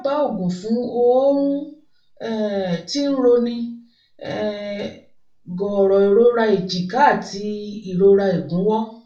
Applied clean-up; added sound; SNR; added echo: none; none; none; reverberation time 0.3 s.